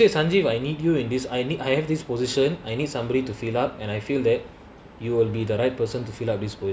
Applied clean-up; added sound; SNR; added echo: none; none; none; none.